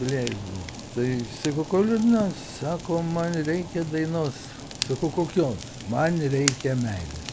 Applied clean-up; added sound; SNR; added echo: none; Fire; 10 dB; none.